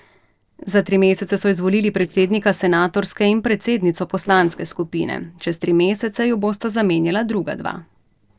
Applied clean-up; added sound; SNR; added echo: neural separator model SepFormer DNS4.